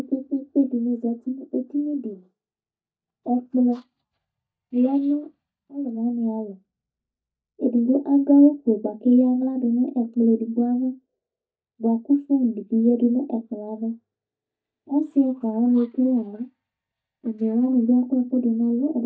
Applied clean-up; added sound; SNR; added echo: neural mask model DeepFilterNet 3.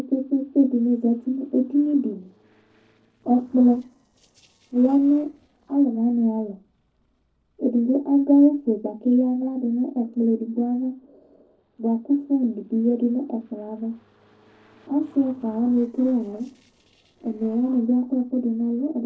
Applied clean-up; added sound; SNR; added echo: neural separator model SepFormer DNS4.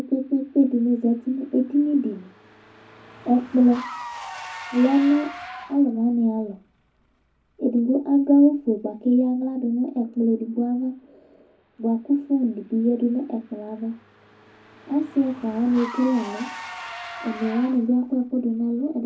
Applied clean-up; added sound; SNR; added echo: none; Engine / Car; 18 dB; reverberation time 0.4 s.